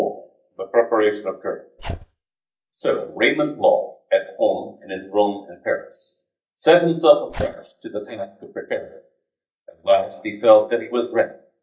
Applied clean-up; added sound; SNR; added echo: neural mask model DeepFilterNet 3.